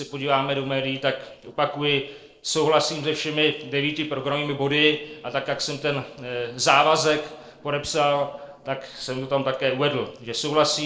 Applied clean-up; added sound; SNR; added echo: neural separator model SepFormer DNS4.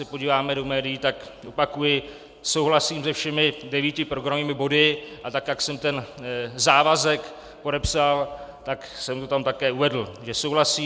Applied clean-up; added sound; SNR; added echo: none; none; none; none.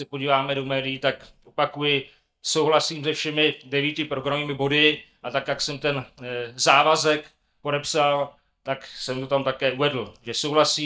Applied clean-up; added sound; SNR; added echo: neural mask model DeepFilterNet 3.